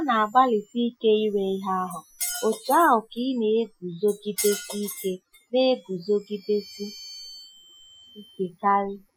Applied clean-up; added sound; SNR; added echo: classical method Wiener filter.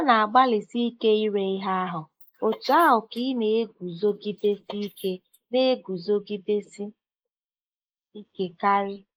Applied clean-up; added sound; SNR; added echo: neural mask model Resemble Enhance denoiser.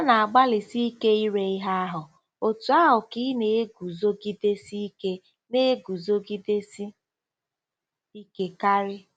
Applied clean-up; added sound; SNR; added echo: none; none; none; none.